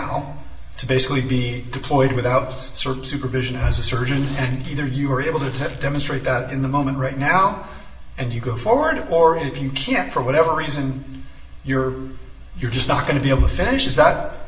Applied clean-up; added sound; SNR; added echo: none; Tearing; 16 dB; reverberation time 0.8 s.